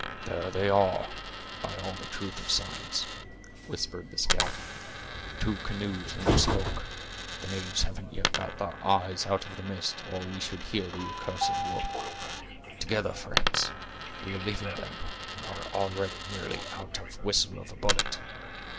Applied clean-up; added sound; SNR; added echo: none; Coin (dropping) + Train; 1 dB; none.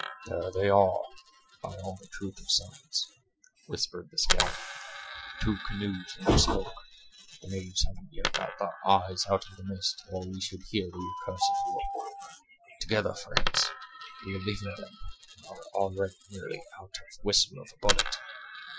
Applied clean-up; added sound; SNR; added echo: classical method Wiener filter.